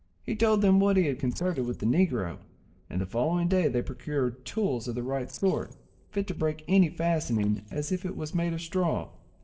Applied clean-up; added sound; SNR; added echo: neural separator model SepFormer DNS4.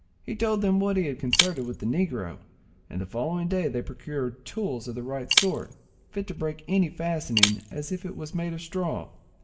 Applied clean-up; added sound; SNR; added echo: none; Shatter; 2 dB; reverberation time 0.6 s.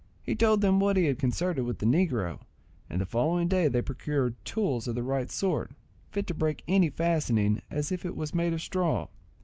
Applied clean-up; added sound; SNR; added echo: none; none; none; none.